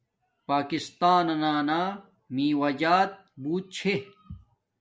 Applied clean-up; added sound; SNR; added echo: none; none; none; none.